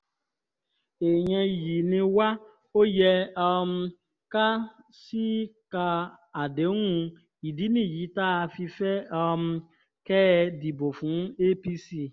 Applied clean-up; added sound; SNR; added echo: none; none; none; none.